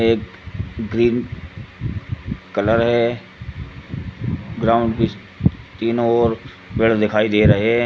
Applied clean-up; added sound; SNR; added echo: none; none; none; none.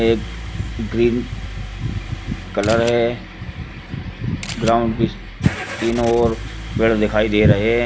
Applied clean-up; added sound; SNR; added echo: none; Engine starting / Car + Camera; 11 dB; none.